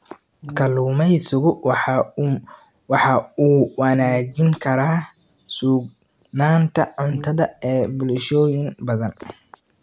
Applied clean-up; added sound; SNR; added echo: none; Brass instrument; 17 dB; none.